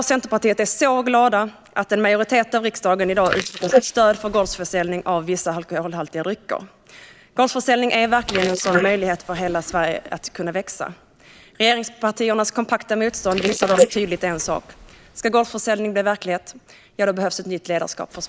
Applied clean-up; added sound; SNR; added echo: neural mask model Resemble Enhance denoiser.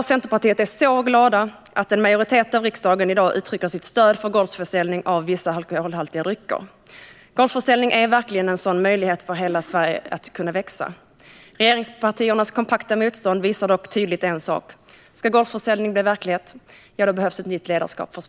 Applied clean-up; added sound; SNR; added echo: none; none; none; none.